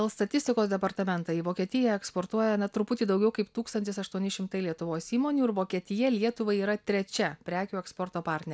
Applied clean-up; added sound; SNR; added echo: none; none; none; none.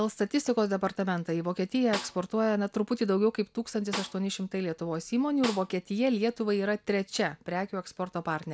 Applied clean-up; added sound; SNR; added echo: none; Snare drum; 13 dB; none.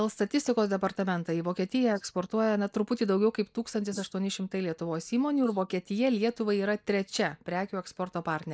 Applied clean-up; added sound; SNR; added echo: neural mask model Resemble Enhance denoiser.